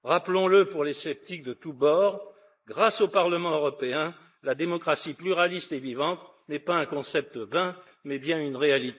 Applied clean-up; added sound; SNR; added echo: neural mask model Resemble Enhance denoiser.